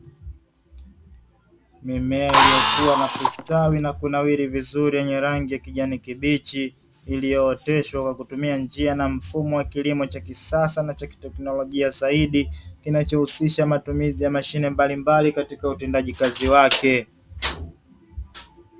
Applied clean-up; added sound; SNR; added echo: none; Drill; -3 dB; none.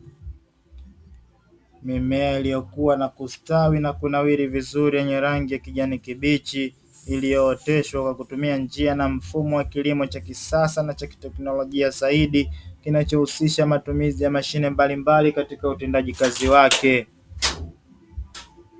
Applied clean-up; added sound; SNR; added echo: none; none; none; none.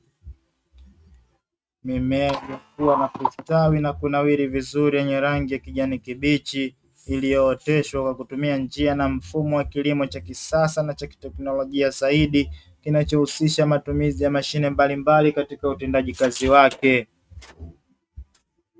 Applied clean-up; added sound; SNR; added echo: neural mask model RNNoise.